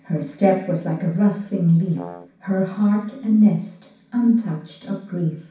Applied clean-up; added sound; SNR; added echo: none; Brass instrument; 18 dB; reverberation time 0.6 s.